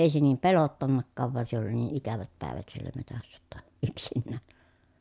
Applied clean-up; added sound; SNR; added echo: none; none; none; none.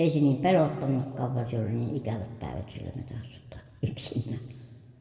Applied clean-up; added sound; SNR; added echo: none; none; none; reverberation time 1.6 s.